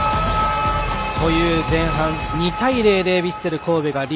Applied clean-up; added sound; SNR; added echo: none; none; none; none.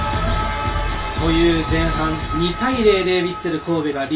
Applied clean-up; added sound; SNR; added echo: none; none; none; reverberation time 0.2 s.